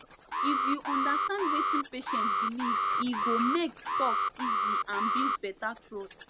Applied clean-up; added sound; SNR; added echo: none; Alarm + Wild animals; -4 dB; none.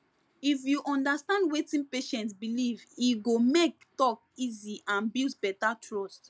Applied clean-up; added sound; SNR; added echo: none; none; none; none.